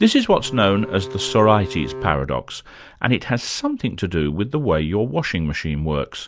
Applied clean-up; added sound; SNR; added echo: none; Bowed string instrument; 13 dB; none.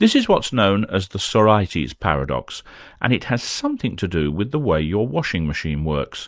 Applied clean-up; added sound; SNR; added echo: neural mask model Resemble Enhance denoiser.